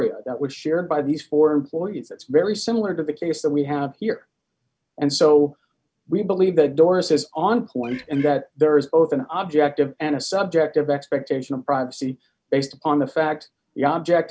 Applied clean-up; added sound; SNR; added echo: none; Bird; 19 dB; none.